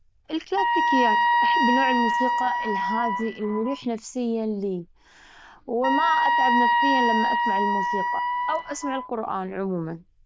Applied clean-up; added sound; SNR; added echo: neural diffusion model UNIVERSE++.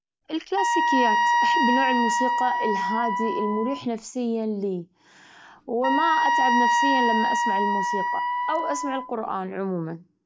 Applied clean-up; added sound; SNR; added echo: none; Wind instrument, woodwind instrument; -4 dB; none.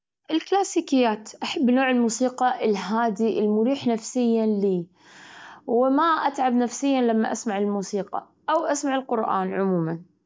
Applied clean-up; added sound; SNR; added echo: none; none; none; none.